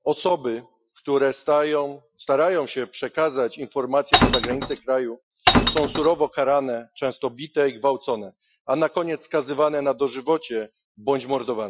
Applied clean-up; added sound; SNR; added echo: classical method Wiener filter.